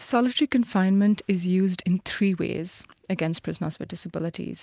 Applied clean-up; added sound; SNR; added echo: none; none; none; none.